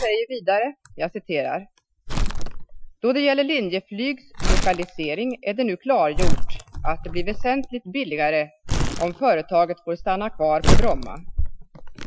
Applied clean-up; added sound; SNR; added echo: classical method Wiener filter.